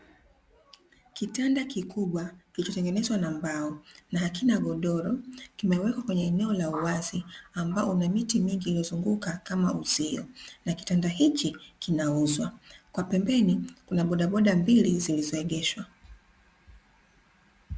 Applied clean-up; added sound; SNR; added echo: none; none; none; none.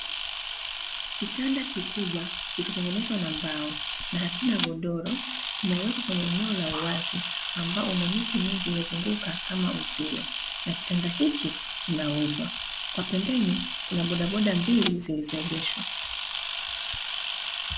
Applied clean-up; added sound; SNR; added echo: none; Camera; 1 dB; none.